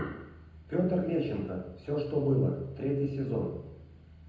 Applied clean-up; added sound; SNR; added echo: none; none; none; reverberation time 0.8 s.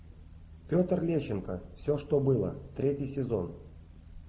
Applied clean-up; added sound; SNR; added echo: none; none; none; none.